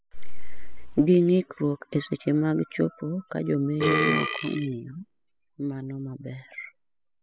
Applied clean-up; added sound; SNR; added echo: classical method spectral subtraction.